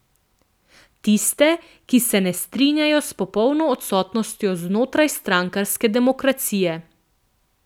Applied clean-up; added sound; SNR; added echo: none; none; none; none.